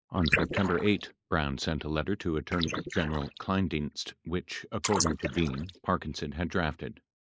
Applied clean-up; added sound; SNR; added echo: neural mask model Resemble Enhance denoiser.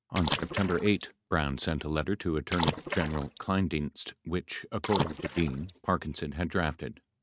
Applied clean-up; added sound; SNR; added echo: neural mask model RNNoise.